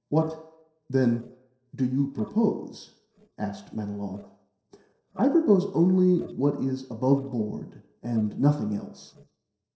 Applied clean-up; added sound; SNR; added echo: neural separator model SepFormer DNS4.